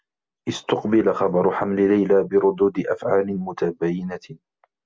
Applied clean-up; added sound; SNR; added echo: none; none; none; none.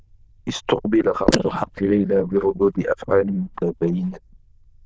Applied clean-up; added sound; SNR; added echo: neural diffusion model UNIVERSE++.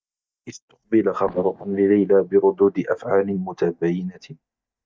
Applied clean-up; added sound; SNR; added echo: neural mask model DeepFilterNet 3.